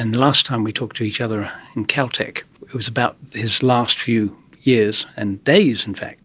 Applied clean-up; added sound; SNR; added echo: none; none; none; none.